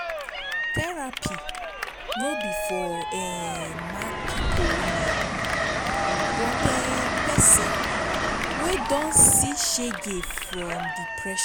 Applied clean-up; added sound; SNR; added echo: none; Train + Cheering; 0 dB; none.